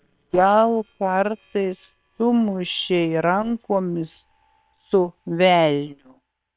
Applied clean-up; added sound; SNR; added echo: neural separator model SepFormer WHAM!.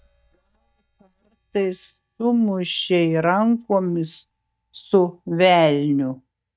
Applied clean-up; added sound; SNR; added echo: neural mask model DeepFilterNet 3.